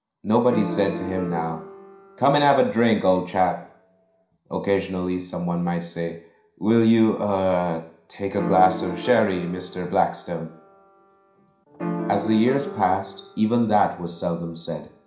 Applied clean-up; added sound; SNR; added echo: none; Piano; 11 dB; reverberation time 0.5 s.